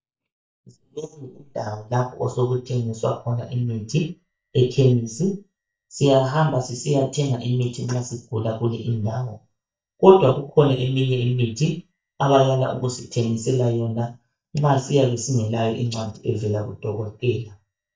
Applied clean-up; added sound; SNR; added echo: neural mask model DeepFilterNet 3.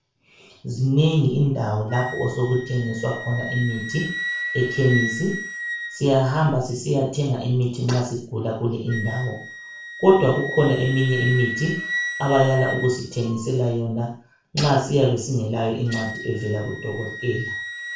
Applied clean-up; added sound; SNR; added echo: none; Wind instrument, woodwind instrument; 11 dB; reverberation time 0.4 s.